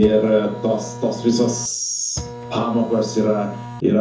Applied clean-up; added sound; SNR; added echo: none; Printer; 12 dB; reverberation time 0.7 s.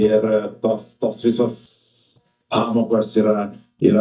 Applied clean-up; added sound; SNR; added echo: neural mask model DeepFilterNet 3.